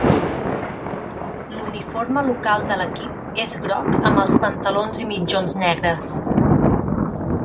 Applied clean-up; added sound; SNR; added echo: none; Thunder; -2 dB; none.